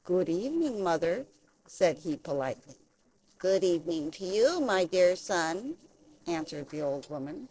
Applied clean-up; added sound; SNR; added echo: neural separator model SepFormer DNS4.